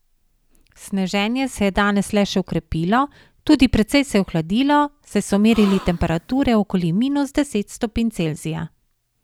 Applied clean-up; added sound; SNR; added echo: none; Gasp; 16 dB; none.